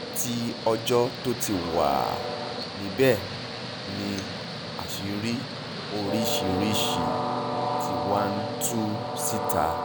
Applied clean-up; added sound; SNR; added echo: none; Train; 2 dB; none.